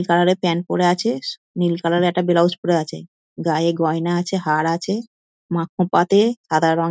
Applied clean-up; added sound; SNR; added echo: none; none; none; none.